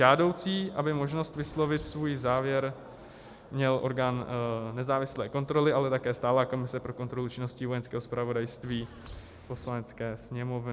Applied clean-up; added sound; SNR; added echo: none; Bird; 17 dB; none.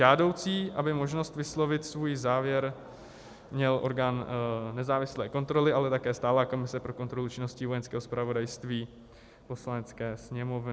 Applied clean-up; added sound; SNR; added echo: none; none; none; none.